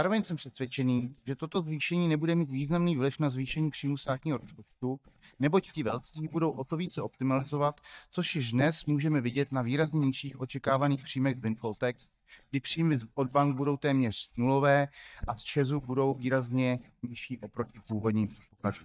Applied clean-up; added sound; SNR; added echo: neural mask model DeepFilterNet 3.